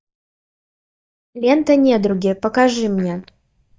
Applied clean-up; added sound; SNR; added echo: neural mask model DeepFilterNet 3.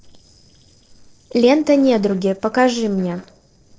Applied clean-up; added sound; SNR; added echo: neural separator model SepFormer DNS4.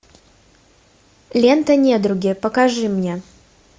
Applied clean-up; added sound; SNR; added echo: none; none; none; none.